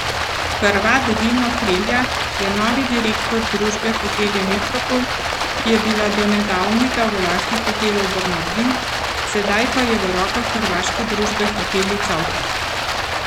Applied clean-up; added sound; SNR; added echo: none; Stream; 0 dB; none.